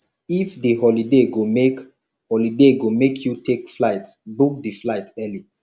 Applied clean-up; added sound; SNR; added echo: none; none; none; none.